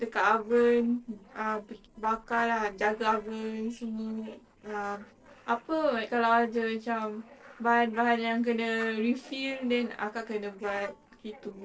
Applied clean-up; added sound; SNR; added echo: neural separator model SepFormer DNS4.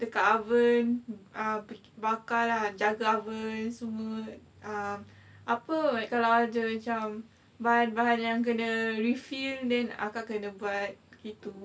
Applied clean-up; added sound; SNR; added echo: none; none; none; none.